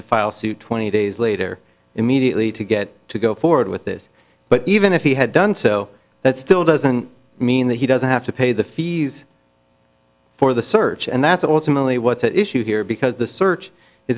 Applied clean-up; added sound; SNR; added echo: none; none; none; none.